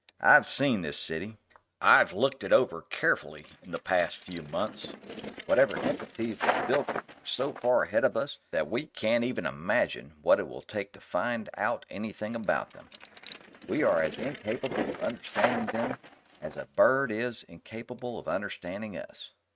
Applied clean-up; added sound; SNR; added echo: neural mask model RNNoise.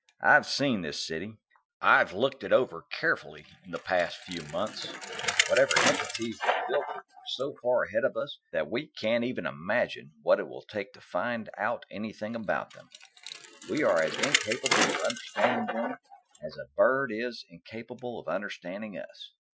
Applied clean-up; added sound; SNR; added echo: classical method Wiener filter.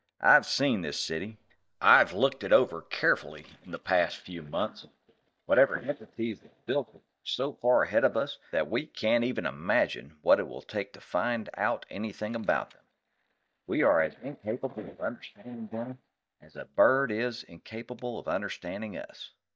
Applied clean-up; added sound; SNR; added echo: neural mask model DeepFilterNet 3.